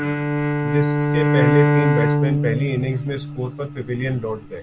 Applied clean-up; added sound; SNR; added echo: none; Bowed string instrument; -4 dB; none.